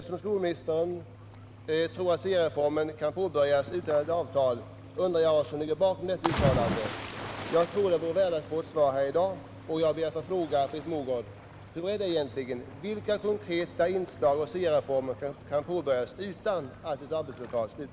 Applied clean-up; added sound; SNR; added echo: none; Cricket / Waves, surf; 11 dB; none.